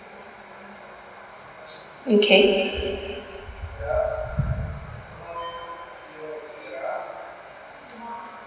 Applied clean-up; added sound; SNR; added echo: none; none; none; reverberation time 2.5 s.